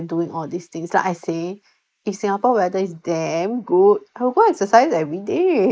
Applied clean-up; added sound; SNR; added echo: neural mask model Resemble Enhance denoiser.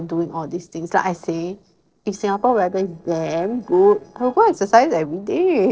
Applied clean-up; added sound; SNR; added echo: neural separator model SepFormer DNS4.